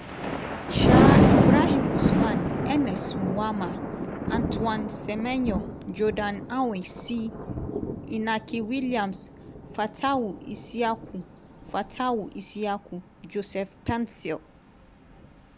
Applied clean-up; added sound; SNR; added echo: none; Thunder; -4 dB; none.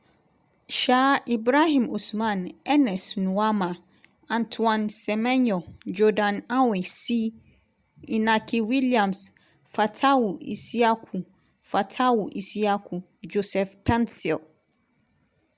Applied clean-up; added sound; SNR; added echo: none; none; none; none.